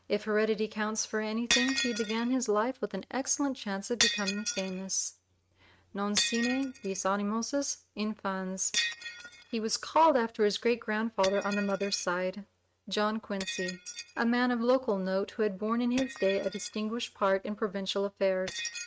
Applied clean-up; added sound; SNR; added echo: neural mask model RNNoise.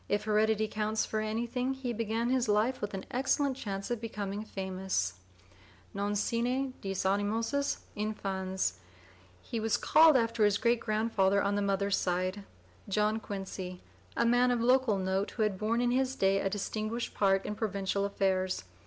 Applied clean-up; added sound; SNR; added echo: none; none; none; none.